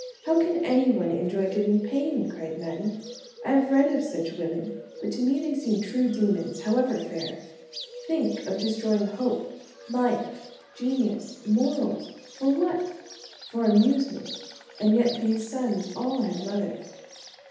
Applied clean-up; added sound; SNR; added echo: none; Bird; 17 dB; reverberation time 0.8 s.